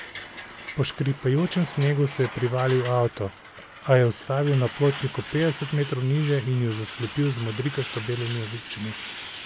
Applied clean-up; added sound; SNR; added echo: none; Truck; 14 dB; none.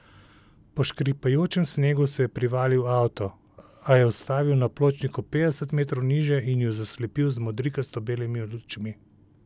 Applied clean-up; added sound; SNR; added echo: none; none; none; none.